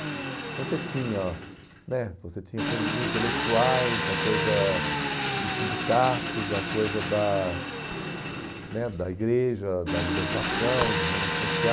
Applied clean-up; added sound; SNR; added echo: none; Engine; 1 dB; none.